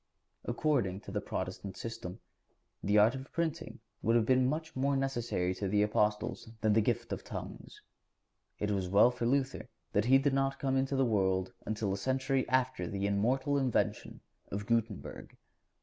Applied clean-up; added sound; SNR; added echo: none; none; none; none.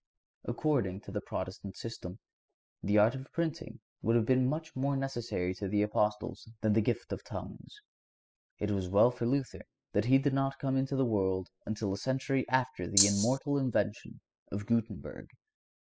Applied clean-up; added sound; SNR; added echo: classical method spectral subtraction.